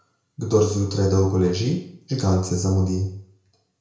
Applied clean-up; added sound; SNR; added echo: none; none; none; reverberation time 0.5 s.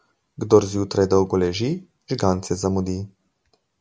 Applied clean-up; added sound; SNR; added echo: none; none; none; none.